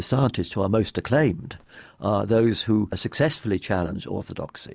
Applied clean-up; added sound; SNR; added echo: none; none; none; none.